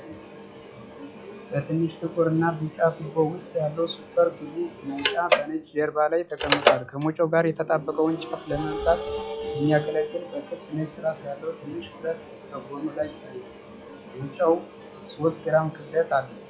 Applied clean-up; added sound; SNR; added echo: classical method log-MMSE.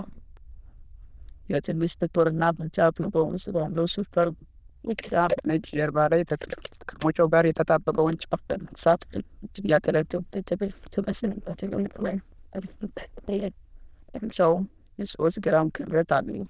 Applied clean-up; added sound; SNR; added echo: neural diffusion model UNIVERSE++.